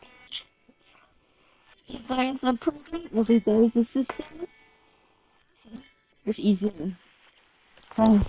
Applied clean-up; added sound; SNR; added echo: neural separator model SepFormer WHAM!.